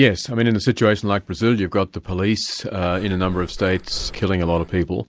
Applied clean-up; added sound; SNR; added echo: none; Breathing; 15 dB; none.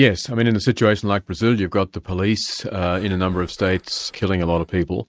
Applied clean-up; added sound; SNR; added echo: neural mask model RNNoise.